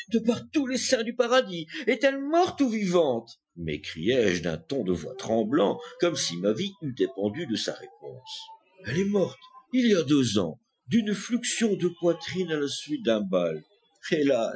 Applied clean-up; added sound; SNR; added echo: classical method Wiener filter.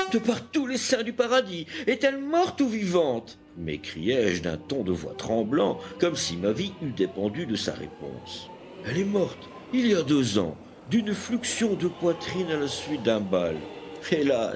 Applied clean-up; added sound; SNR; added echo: none; Train; 16 dB; none.